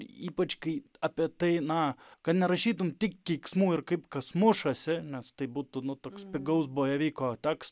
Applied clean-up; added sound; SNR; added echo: none; none; none; none.